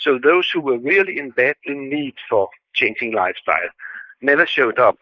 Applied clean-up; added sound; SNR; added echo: neural mask model Resemble Enhance denoiser.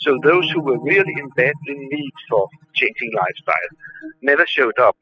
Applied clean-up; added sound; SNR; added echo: classical method spectral subtraction.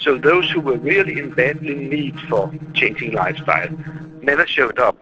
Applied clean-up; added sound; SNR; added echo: neural separator model SepFormer DNS4.